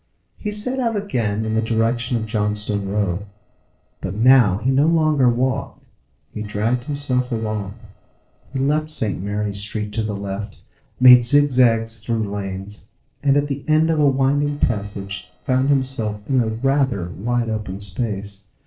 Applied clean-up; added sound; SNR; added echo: neural separator model SepFormer DNS4.